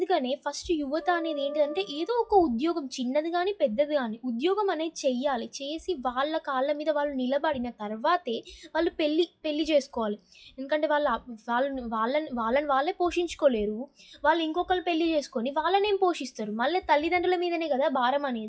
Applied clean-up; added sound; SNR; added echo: classical method WPE with log-MMSE.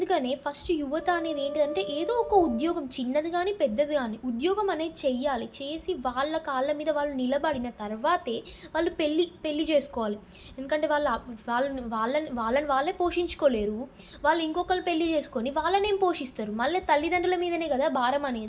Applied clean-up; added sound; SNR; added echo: none; Wind instrument, woodwind instrument; 12 dB; reverberation time 0.3 s.